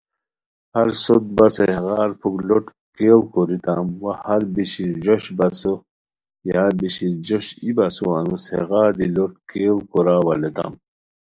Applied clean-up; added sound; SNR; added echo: neural mask model DeepFilterNet 3.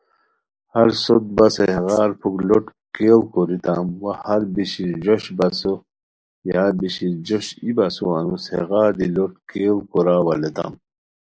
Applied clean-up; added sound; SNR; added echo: neural mask model Resemble Enhance denoiser.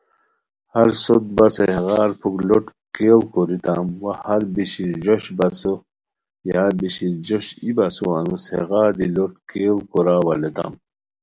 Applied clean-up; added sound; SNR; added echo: none; Rattle (instrument); 20 dB; none.